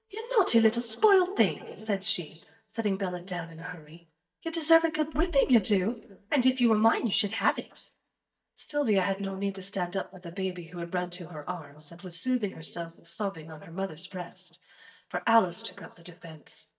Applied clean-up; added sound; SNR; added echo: neural mask model DeepFilterNet 3.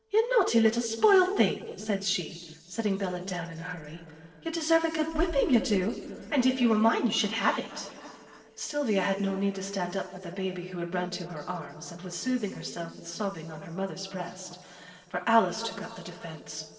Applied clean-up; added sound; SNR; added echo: neural separator model SepFormer DNS4.